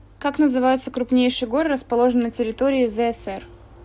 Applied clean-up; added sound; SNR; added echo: none; none; none; none.